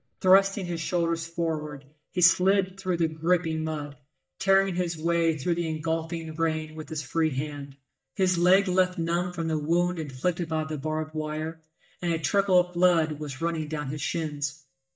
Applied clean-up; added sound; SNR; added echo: neural mask model DeepFilterNet 3.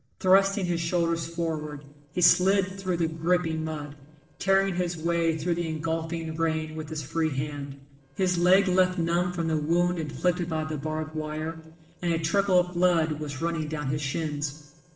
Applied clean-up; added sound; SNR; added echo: neural separator model SepFormer DNS4.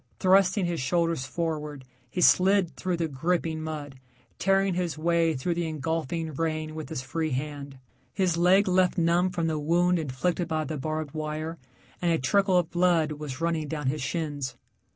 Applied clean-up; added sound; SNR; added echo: none; none; none; none.